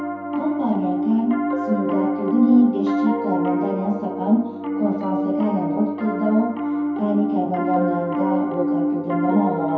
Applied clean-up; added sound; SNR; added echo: none; Piano; 1 dB; reverberation time 0.6 s.